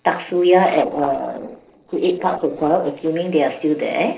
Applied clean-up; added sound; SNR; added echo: neural separator model SepFormer DNS4.